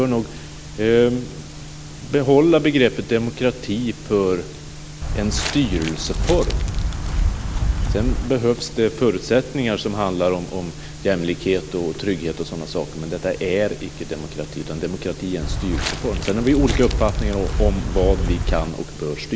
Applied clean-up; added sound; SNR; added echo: none; Walk, footsteps; 0 dB; none.